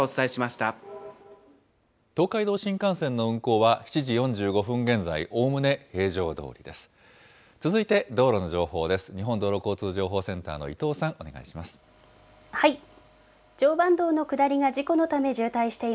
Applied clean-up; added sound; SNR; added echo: none; none; none; none.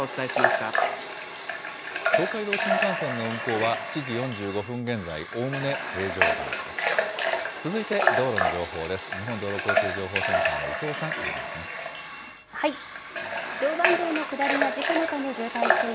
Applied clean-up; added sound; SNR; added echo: none; Water tap, faucet / Water; -3 dB; none.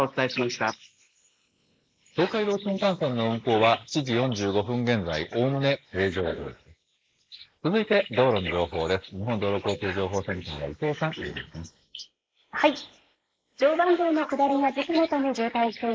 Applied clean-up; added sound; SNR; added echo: neural mask model Resemble Enhance denoiser.